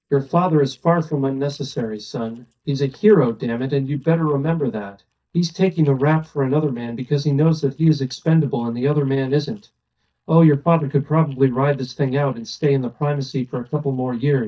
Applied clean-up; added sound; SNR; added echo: neural mask model DeepFilterNet 3.